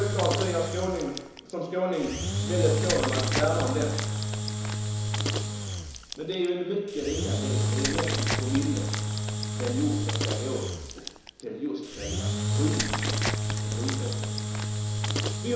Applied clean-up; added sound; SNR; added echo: none; Engine / Drill; -2 dB; reverberation time 1.0 s.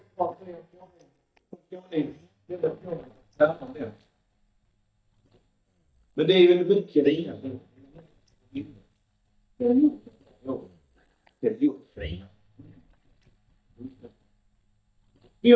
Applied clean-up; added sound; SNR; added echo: neural mask model DeepFilterNet 3.